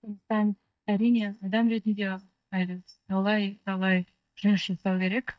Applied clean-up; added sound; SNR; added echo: neural mask model DeepFilterNet 3.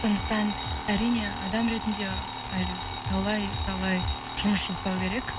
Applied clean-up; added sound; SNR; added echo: none; Alarm; 4 dB; none.